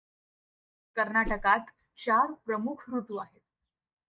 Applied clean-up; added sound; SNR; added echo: neural mask model DeepFilterNet 3.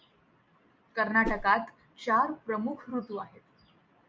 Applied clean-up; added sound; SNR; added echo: none; Whoosh, swoosh, swish; 4 dB; none.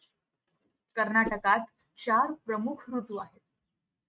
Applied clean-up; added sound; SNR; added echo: neural mask model RNNoise.